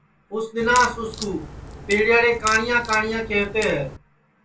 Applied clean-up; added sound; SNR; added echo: none; Crack; 12 dB; reverberation time 0.2 s.